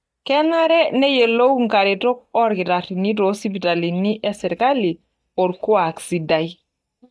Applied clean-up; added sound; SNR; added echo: neural mask model DeepFilterNet 3.